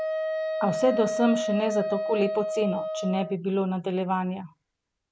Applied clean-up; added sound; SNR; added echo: none; Wind instrument, woodwind instrument; 4 dB; none.